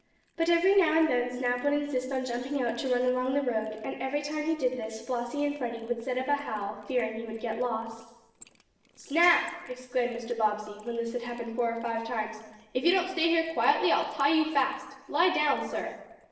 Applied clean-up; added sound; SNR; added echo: neural separator model SepFormer DNS4.